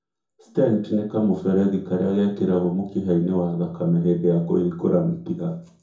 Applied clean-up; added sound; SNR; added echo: none; none; none; reverberation time 0.6 s.